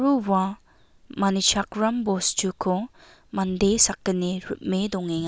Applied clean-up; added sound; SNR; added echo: none; none; none; none.